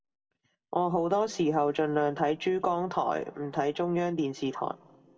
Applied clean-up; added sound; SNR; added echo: none; none; none; reverberation time 1.5 s.